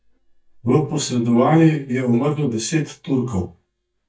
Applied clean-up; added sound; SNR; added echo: neural mask model DeepFilterNet 3.